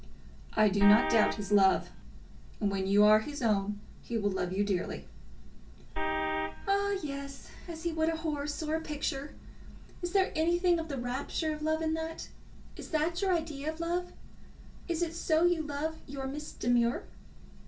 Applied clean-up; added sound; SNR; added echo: none; Vehicle horn, car horn, honking; 5 dB; reverberation time 0.2 s.